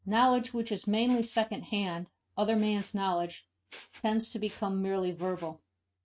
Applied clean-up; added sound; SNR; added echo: neural mask model RNNoise.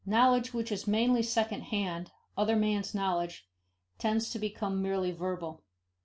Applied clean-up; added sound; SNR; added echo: none; none; none; none.